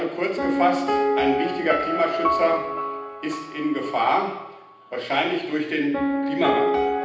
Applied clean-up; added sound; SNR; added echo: none; Piano; 1 dB; reverberation time 0.9 s.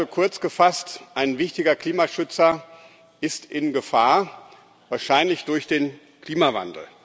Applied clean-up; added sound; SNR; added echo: none; none; none; none.